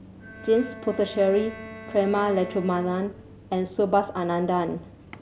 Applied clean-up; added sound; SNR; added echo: none; Bowed string instrument; 16 dB; none.